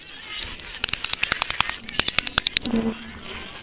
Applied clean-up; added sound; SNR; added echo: neural separator model SepFormer WHAMR!.